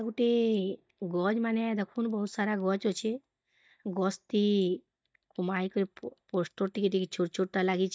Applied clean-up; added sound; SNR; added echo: neural mask model DeepFilterNet 3.